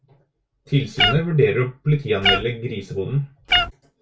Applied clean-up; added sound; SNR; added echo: none; Meow; 1 dB; reverberation time 0.2 s.